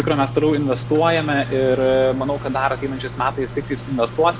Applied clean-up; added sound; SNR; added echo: none; Microwave oven; 10 dB; none.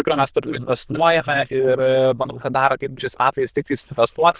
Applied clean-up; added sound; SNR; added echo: neural diffusion model UNIVERSE++.